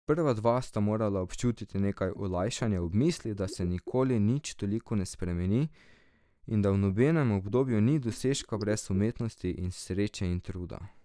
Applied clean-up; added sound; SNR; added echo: neural mask model DeepFilterNet 3.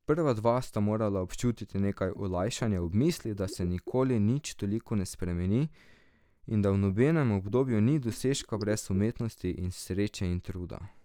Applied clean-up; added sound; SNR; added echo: none; Bathtub (filling or washing); 20 dB; none.